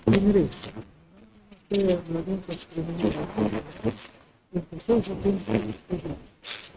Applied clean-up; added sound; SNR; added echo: neural mask model RNNoise.